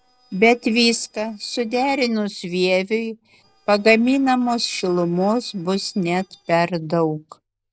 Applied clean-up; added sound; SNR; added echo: neural separator model SepFormer DNS4.